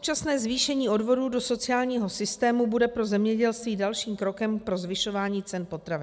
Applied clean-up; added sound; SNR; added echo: none; none; none; none.